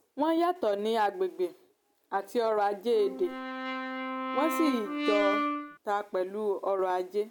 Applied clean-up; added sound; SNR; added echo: none; Brass instrument; 3 dB; none.